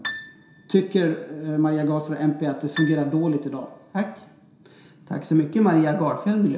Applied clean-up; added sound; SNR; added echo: none; Piano; 16 dB; reverberation time 0.7 s.